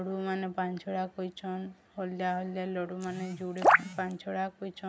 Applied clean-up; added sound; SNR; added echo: none; none; none; none.